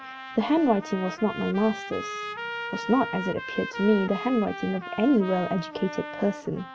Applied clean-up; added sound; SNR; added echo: none; Trumpet; 10 dB; none.